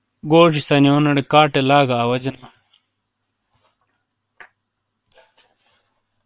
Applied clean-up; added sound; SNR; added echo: neural separator model SepFormer WHAM!.